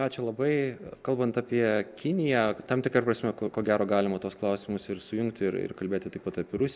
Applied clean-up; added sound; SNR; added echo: none; none; none; none.